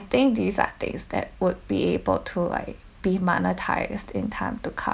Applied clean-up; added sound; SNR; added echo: none; none; none; none.